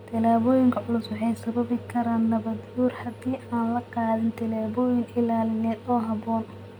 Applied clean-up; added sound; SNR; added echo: none; none; none; none.